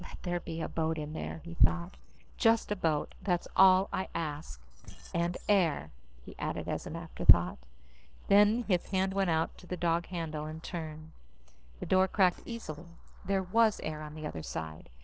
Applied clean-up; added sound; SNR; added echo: neural separator model SepFormer DNS4.